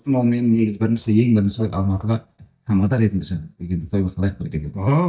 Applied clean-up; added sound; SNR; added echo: neural mask model DeepFilterNet 3.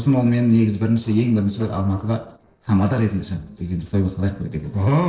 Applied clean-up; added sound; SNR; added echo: neural separator model SepFormer DNS4.